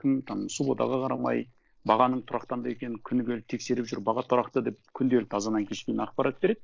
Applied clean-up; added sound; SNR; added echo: neural mask model Resemble Enhance denoiser.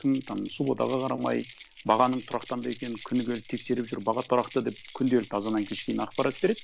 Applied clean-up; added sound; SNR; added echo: none; Keys jangling; 18 dB; none.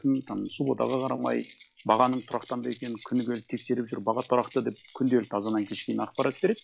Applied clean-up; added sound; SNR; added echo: classical method log-MMSE.